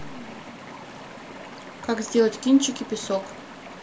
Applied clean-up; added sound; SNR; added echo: none; Stream; 14 dB; none.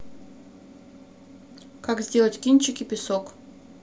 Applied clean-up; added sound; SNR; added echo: none; none; none; none.